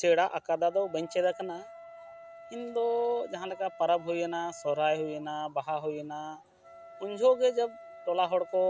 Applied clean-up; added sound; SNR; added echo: none; Wind instrument, woodwind instrument; 20 dB; none.